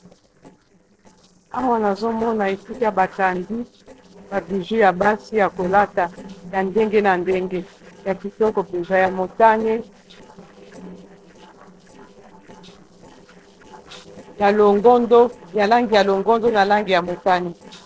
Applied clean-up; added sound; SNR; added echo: neural separator model SepFormer DNS4.